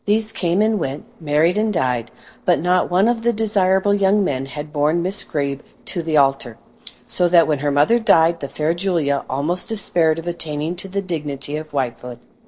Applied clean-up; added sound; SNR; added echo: neural separator model SepFormer DNS4.